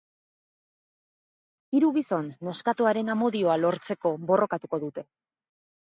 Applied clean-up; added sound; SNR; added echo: none; none; none; none.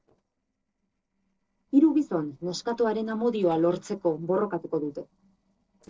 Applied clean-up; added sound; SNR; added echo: neural separator model SepFormer DNS4.